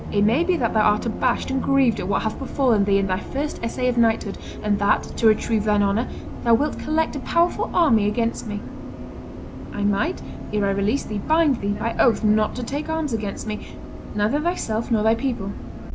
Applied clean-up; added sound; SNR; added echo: none; Bus; 9 dB; none.